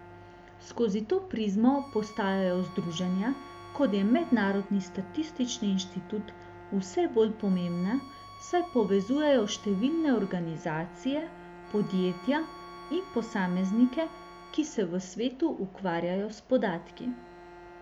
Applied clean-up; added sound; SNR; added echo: none; Bowed string instrument + Bowed string instrument; 19 dB; none.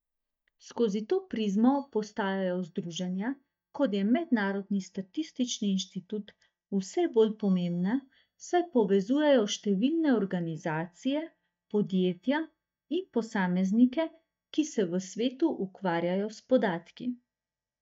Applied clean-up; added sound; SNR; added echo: neural mask model DeepFilterNet 3.